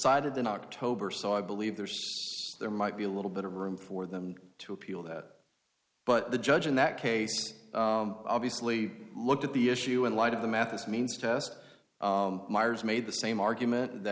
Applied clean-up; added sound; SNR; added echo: none; none; none; none.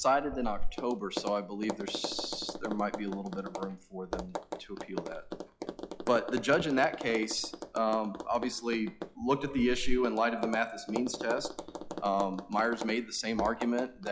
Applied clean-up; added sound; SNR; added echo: classical method log-MMSE.